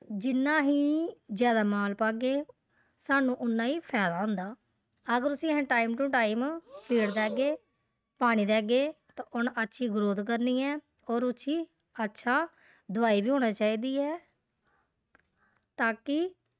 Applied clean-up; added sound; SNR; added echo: neural mask model RNNoise.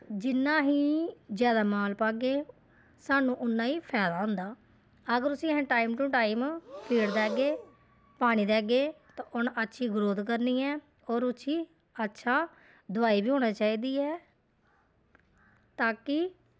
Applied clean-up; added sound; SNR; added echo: none; Breathing; 14 dB; none.